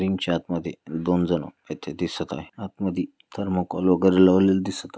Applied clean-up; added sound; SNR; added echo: none; none; none; none.